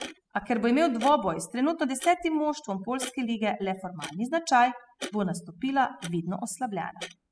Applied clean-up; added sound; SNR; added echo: classical method spectral subtraction.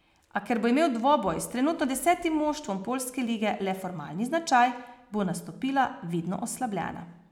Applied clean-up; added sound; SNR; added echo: none; none; none; none.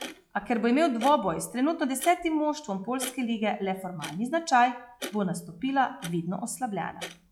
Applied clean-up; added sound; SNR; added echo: classical method log-MMSE.